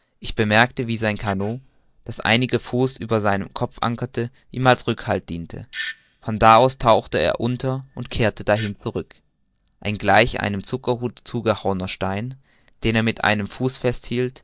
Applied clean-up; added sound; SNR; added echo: neural mask model DeepFilterNet 3.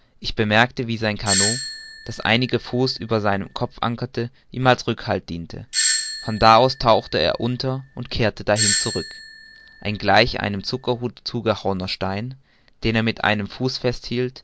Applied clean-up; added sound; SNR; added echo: none; Doorbell; 5 dB; none.